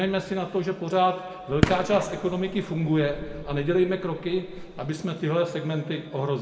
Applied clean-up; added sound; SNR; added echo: none; Fireworks; 6 dB; reverberation time 1.8 s.